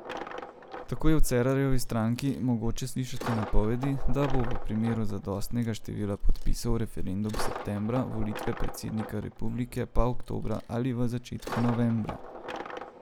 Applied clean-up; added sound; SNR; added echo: none; Coin (dropping); 15 dB; none.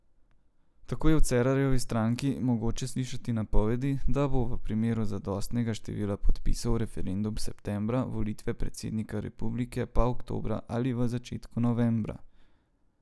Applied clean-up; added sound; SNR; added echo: none; none; none; none.